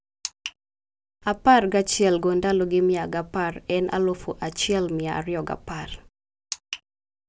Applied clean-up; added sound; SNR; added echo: none; none; none; none.